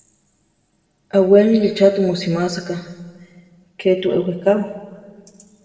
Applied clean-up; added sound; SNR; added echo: none; none; none; reverberation time 1.4 s.